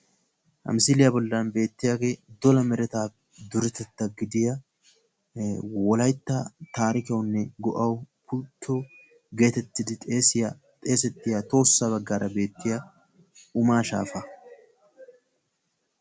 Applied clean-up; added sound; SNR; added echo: none; none; none; none.